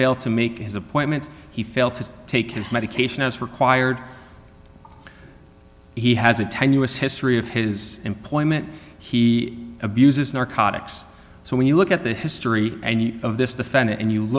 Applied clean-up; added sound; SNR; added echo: none; none; none; none.